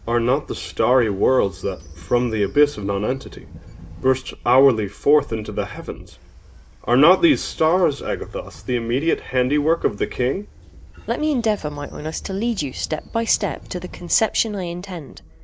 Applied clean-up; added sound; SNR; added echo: none; Train; 19 dB; none.